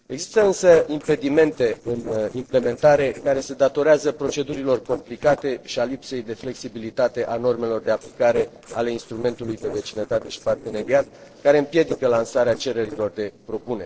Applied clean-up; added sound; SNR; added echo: neural separator model SepFormer DNS4.